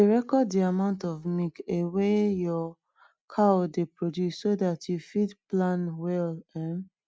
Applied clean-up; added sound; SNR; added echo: none; none; none; none.